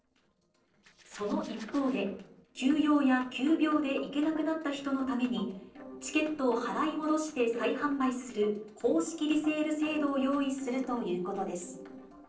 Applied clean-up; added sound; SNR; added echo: neural separator model SepFormer DNS4.